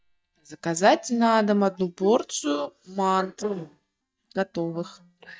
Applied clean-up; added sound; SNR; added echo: neural mask model DeepFilterNet 3.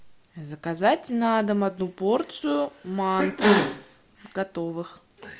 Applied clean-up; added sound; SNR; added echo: none; none; none; none.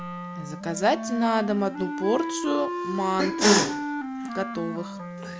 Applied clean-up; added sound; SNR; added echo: none; Wind instrument, woodwind instrument; 6 dB; none.